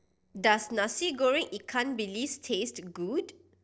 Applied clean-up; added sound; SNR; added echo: neural separator model SepFormer DNS4.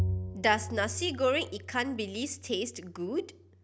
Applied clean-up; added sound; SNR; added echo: none; Bowed string instrument; 7 dB; none.